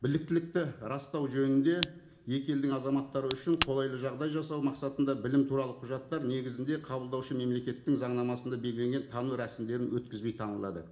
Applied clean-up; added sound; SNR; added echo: none; Crack; 2 dB; reverberation time 0.4 s.